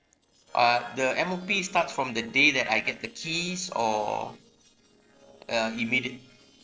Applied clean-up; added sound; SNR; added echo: neural separator model SepFormer DNS4.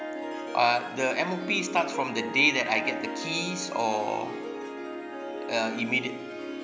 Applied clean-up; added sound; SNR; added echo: none; Harp; 7 dB; none.